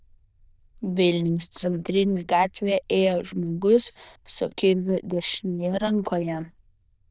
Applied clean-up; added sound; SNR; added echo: neural diffusion model UNIVERSE++.